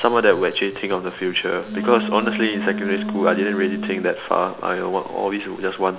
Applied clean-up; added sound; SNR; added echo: none; Wind instrument, woodwind instrument; 6 dB; none.